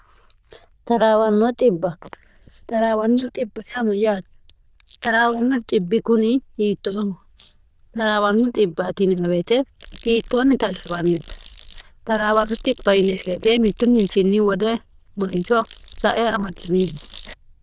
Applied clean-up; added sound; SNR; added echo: neural diffusion model UNIVERSE++.